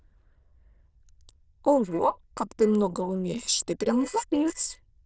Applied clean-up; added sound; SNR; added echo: neural diffusion model UNIVERSE++.